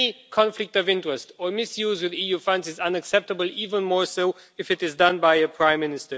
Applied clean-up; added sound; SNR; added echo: none; none; none; none.